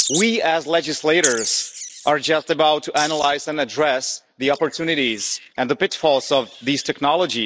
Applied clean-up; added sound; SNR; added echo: neural mask model Resemble Enhance denoiser.